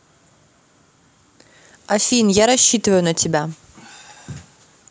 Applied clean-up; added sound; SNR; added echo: none; none; none; none.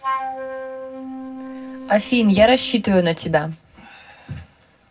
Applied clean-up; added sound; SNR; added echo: neural separator model SepFormer DNS4.